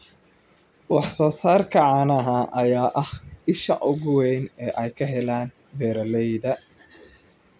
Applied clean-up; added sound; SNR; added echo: none; none; none; none.